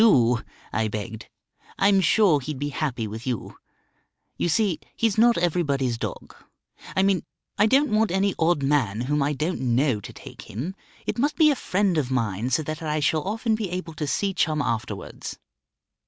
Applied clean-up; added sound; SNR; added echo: none; none; none; none.